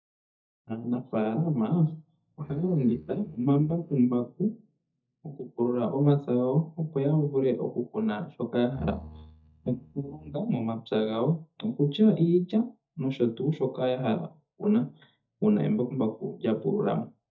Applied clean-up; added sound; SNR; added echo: neural mask model DeepFilterNet 3.